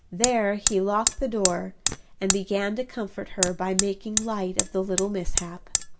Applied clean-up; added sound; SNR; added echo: none; Hammer; 2 dB; reverberation time 0.2 s.